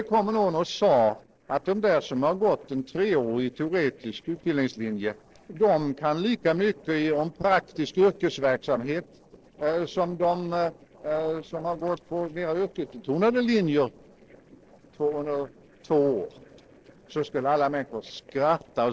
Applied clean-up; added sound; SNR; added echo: neural separator model SepFormer DNS4.